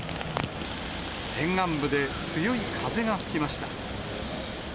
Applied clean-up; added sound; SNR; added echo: none; none; none; none.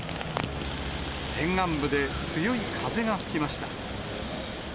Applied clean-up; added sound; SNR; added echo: none; Bowed string instrument; 10 dB; none.